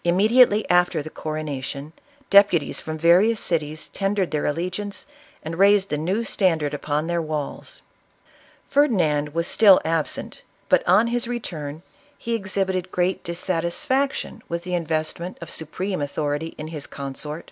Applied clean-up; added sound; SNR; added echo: none; none; none; none.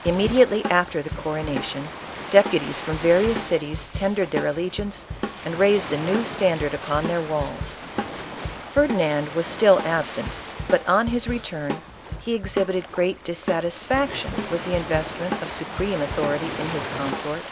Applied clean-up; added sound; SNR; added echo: none; Ocean + Drum kit; 8 dB; none.